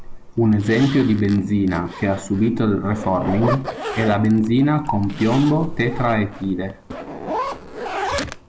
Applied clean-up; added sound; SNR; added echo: none; Zipper (clothing); 11 dB; none.